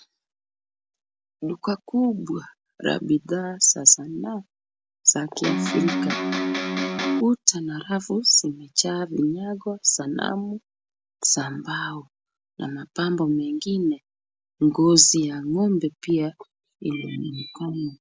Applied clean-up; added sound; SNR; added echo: none; Electric guitar; 0 dB; none.